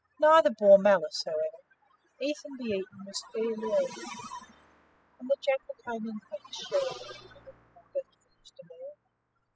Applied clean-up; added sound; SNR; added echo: classical method spectral subtraction.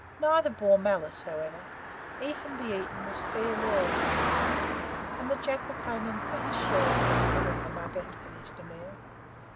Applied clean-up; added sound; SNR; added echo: none; Car passing by; 0 dB; none.